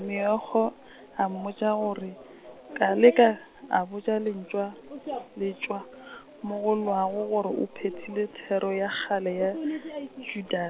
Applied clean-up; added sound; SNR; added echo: none; none; none; none.